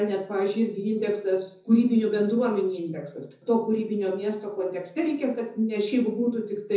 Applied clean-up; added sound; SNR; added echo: none; none; none; reverberation time 0.5 s.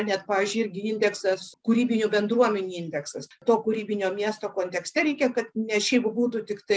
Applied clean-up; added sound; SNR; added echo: none; none; none; none.